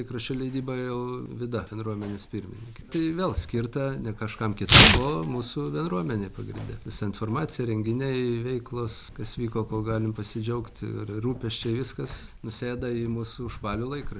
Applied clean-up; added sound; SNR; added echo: none; Tearing; -5 dB; none.